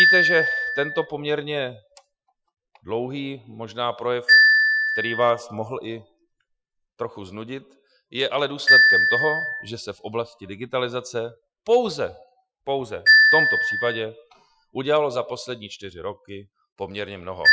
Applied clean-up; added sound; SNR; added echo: classical method Wiener filter.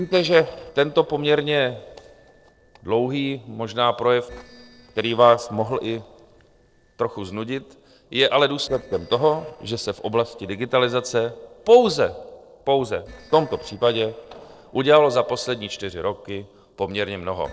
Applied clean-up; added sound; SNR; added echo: neural separator model SepFormer DNS4.